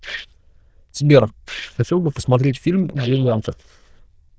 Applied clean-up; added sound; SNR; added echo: neural diffusion model UNIVERSE++.